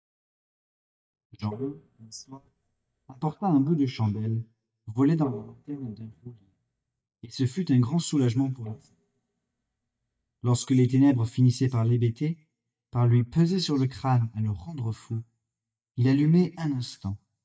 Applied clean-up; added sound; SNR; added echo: neural mask model DeepFilterNet 3.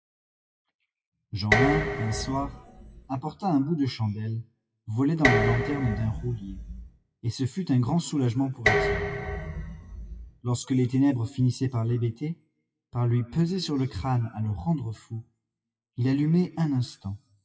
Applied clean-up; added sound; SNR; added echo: classical method WPE with log-MMSE.